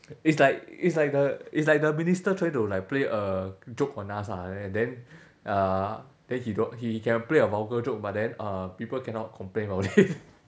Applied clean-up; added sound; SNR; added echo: none; none; none; none.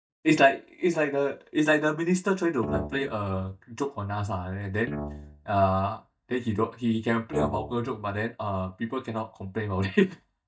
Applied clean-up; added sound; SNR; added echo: neural mask model DeepFilterNet 3.